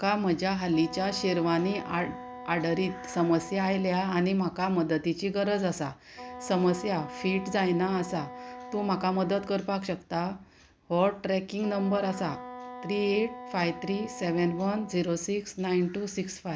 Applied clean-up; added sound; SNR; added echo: none; Wind instrument, woodwind instrument; 15 dB; none.